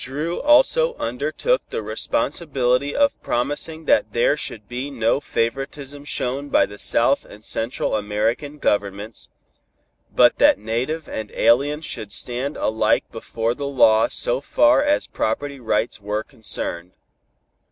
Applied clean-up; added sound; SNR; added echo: none; none; none; none.